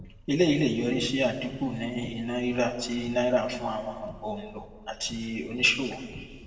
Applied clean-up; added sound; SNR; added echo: none; Car; 19 dB; reverberation time 1.3 s.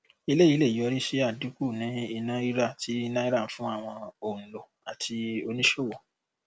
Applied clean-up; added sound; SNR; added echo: none; none; none; none.